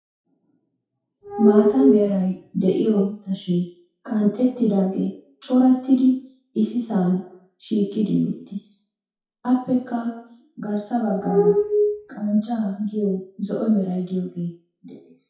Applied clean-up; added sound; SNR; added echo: classical method WPE with log-MMSE.